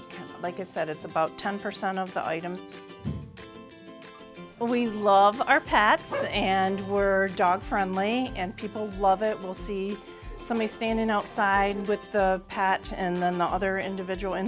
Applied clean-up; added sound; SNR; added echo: none; none; none; none.